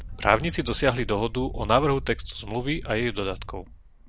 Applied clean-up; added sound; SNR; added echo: none; Wind; 10 dB; none.